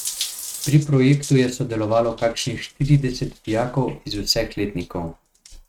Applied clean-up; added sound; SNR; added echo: neural mask model RNNoise.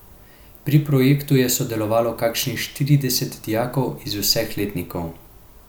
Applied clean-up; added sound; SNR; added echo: none; none; none; none.